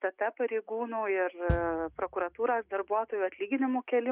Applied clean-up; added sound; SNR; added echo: none; Bass drum; 9 dB; none.